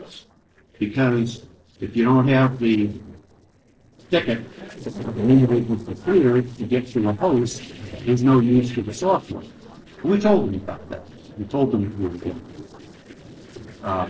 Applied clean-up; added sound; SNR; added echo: neural separator model SepFormer DNS4.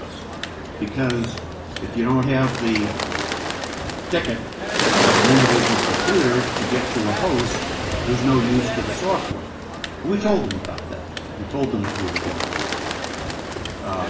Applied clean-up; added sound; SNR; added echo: none; Bird; 1 dB; reverberation time 0.7 s.